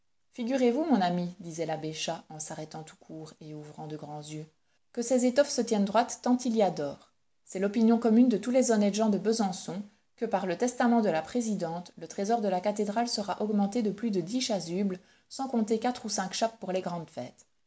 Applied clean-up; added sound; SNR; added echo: none; none; none; none.